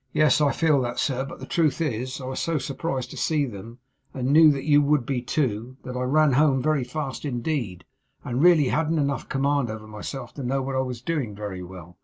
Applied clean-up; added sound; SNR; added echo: none; none; none; none.